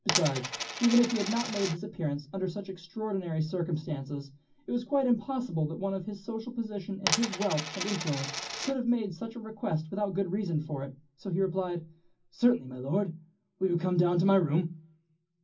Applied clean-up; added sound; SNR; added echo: none; Coin (dropping); 4 dB; reverberation time 0.4 s.